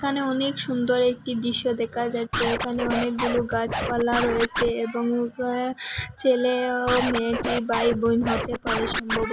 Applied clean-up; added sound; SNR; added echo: none; Scratching (performance technique); 4 dB; none.